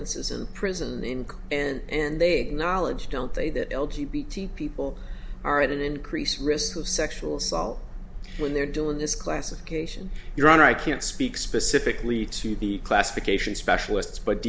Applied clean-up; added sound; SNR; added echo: none; none; none; none.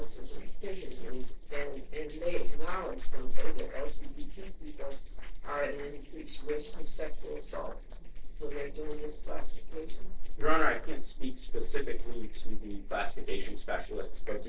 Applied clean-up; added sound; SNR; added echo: neural separator model SepFormer DNS4.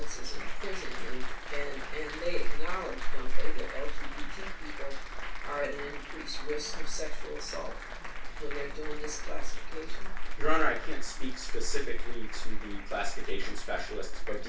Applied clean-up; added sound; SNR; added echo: none; Applause; 19 dB; reverberation time 0.2 s.